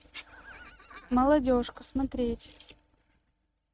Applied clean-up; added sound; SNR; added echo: neural mask model RNNoise.